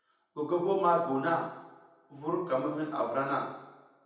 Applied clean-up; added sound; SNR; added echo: none; none; none; reverberation time 0.9 s.